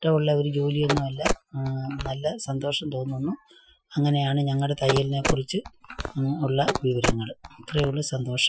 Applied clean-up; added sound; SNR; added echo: classical method Wiener filter.